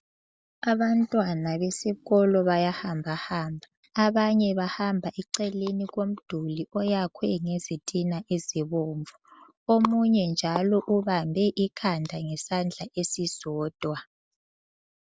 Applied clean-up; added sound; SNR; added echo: none; none; none; none.